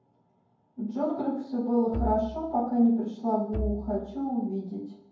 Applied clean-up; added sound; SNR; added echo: none; Bowed string instrument; 8 dB; reverberation time 0.9 s.